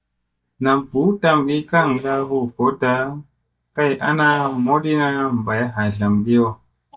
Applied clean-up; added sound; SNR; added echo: neural mask model DeepFilterNet 3.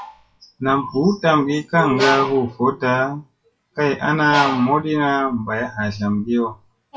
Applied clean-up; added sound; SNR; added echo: classical method WPE with log-MMSE.